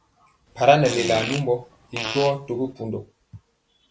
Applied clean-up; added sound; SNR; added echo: none; Fart; 9 dB; none.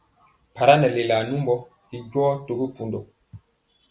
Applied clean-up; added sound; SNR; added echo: none; none; none; none.